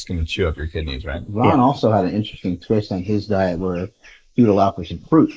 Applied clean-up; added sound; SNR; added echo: neural mask model Resemble Enhance denoiser.